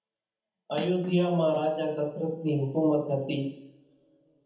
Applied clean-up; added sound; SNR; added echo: none; Cutlery, silverware; 17 dB; reverberation time 0.8 s.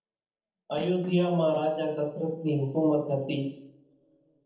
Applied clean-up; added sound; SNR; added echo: neural separator model SepFormer DNS4.